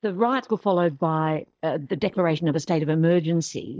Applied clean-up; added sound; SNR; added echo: neural mask model DeepFilterNet 3.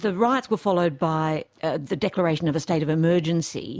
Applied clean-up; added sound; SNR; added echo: none; none; none; none.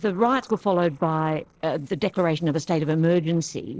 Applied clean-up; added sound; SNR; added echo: neural separator model SepFormer DNS4.